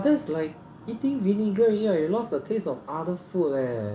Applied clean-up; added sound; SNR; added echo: none; none; none; none.